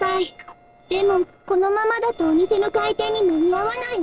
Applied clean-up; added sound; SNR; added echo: neural separator model SepFormer DNS4.